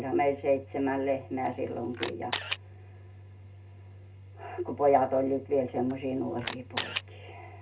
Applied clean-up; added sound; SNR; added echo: none; Camera; 7 dB; reverberation time 0.2 s.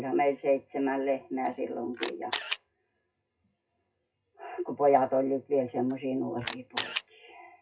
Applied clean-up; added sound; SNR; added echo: classical method WPE with log-MMSE.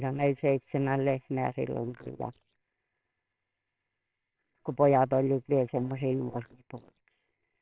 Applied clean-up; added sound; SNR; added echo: neural separator model SepFormer WHAMR!.